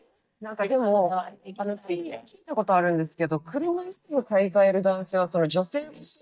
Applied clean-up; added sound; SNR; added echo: neural mask model DeepFilterNet 3.